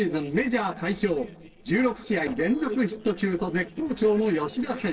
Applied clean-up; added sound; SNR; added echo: neural separator model SepFormer DNS4.